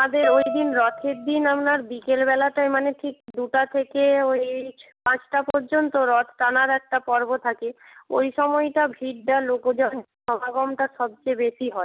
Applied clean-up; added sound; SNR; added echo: none; Bowed string instrument; 6 dB; none.